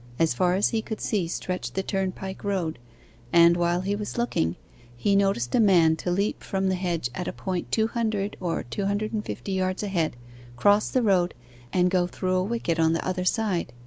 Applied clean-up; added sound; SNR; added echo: none; none; none; none.